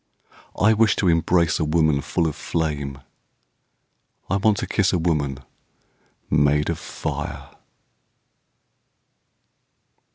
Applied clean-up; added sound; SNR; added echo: none; none; none; none.